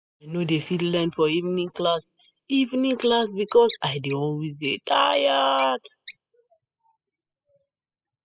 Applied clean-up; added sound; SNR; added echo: classical method spectral subtraction.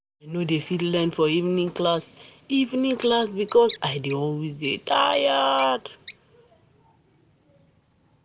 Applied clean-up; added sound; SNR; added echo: none; Bird; 18 dB; none.